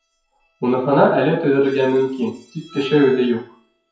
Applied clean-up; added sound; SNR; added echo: classical method WPE with log-MMSE.